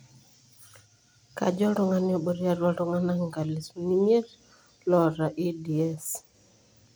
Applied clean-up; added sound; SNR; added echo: none; none; none; none.